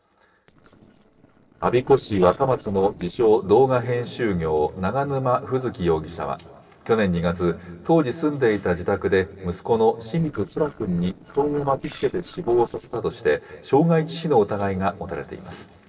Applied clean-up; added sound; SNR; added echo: neural separator model SepFormer DNS4.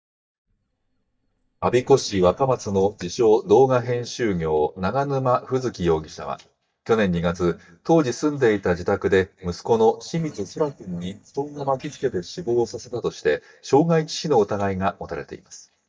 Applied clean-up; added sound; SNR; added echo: neural mask model DeepFilterNet 3.